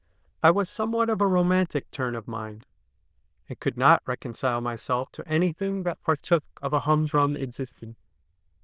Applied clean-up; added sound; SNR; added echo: neural diffusion model UNIVERSE++.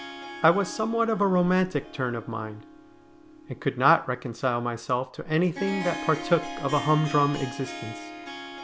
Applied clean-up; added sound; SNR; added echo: none; Harp; 12 dB; none.